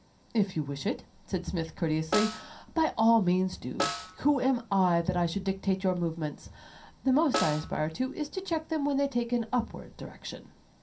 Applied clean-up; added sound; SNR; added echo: none; Snare drum; 9 dB; reverberation time 0.3 s.